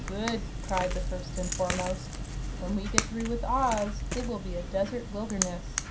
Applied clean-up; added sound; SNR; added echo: none; Crack / Crackle; 1 dB; reverberation time 0.3 s.